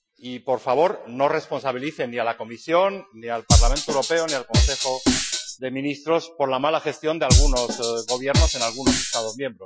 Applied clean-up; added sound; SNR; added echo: classical method Wiener filter.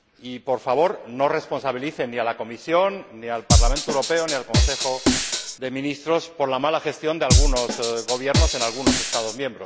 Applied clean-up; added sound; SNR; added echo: none; Drum kit; -4 dB; none.